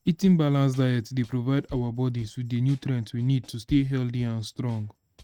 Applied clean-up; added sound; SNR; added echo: neural mask model RNNoise.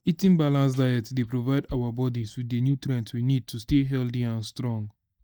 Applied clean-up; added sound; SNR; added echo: neural mask model DeepFilterNet 3.